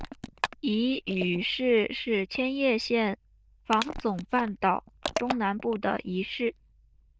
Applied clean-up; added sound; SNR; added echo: neural diffusion model UNIVERSE++.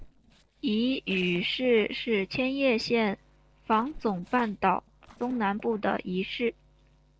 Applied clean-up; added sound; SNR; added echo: neural separator model SepFormer DNS4.